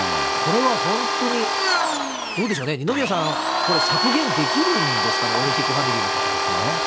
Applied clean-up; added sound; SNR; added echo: none; Domestic sounds, home sounds; -4 dB; none.